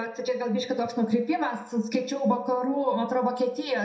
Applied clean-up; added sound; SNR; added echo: none; none; none; reverberation time 0.6 s.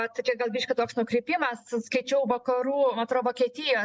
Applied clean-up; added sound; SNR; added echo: none; none; none; none.